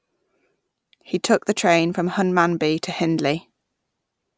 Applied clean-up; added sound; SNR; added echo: none; none; none; none.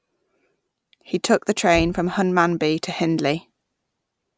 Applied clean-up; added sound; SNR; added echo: none; Knock; 17 dB; none.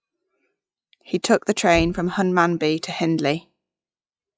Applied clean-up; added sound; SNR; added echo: classical method log-MMSE.